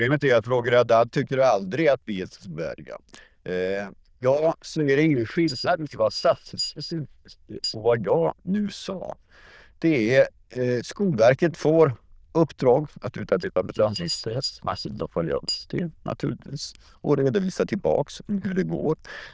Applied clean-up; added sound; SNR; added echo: neural diffusion model UNIVERSE++.